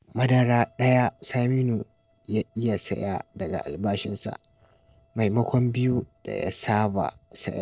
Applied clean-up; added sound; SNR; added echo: neural separator model SepFormer DNS4.